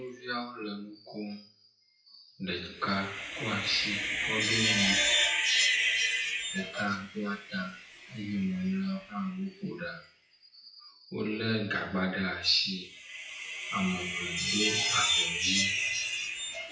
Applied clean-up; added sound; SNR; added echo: classical method WPE with log-MMSE.